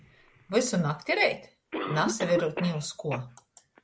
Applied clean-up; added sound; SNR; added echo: none; Cough; 9 dB; none.